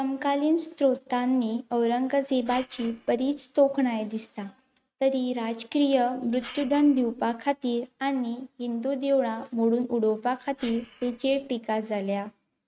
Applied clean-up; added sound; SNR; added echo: neural mask model RNNoise.